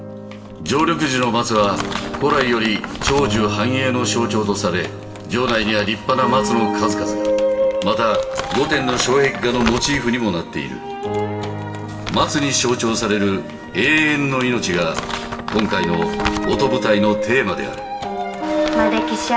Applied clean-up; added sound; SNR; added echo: none; Crumpling, crinkling; 13 dB; reverberation time 1.3 s.